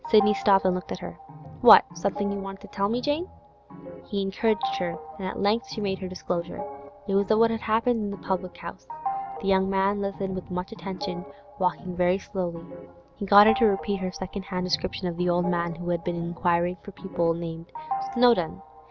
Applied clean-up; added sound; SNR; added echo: none; Organ; 12 dB; none.